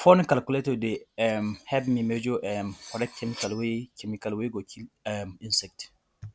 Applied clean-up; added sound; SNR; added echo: none; Cutlery, silverware; 19 dB; none.